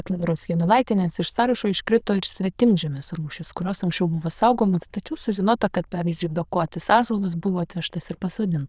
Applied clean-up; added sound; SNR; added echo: neural diffusion model UNIVERSE++.